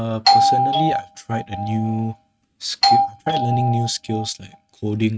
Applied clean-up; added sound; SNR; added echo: neural mask model RNNoise.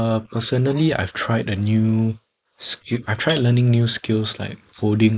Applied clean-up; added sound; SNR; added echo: neural mask model Resemble Enhance denoiser.